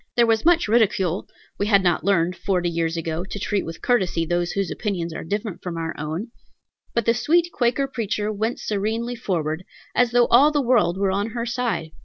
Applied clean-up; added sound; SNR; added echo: none; none; none; none.